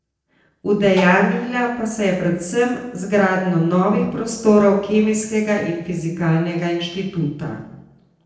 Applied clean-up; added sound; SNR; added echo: neural separator model SepFormer DNS4.